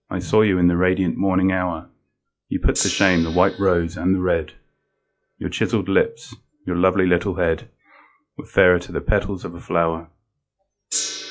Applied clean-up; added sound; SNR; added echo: classical method log-MMSE.